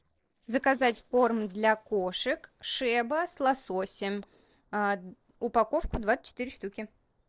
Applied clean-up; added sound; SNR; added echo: neural separator model SepFormer DNS4.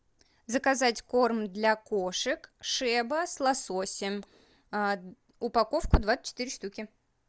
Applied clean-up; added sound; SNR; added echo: none; none; none; none.